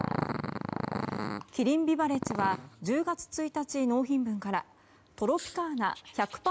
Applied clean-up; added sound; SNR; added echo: none; Growling; 8 dB; none.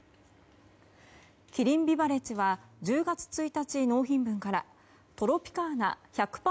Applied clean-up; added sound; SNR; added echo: none; none; none; none.